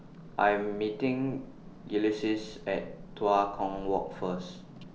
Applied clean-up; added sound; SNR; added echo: none; Traffic noise, roadway noise; 18 dB; none.